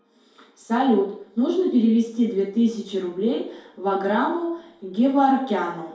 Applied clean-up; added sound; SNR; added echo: none; none; none; reverberation time 2.3 s.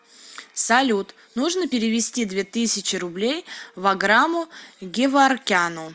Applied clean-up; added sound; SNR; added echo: none; none; none; none.